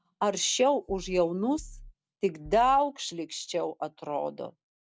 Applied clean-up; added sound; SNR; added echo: none; Bass drum; 16 dB; none.